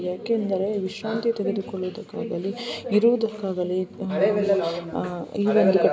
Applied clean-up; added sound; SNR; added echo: none; none; none; none.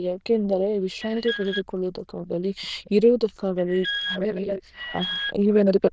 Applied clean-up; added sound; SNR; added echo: neural diffusion model UNIVERSE++.